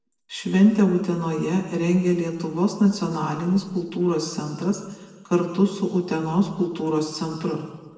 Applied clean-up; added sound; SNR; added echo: none; none; none; reverberation time 1.2 s.